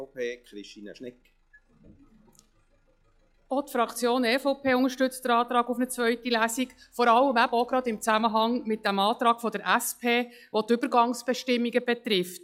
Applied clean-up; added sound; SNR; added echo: classical method log-MMSE.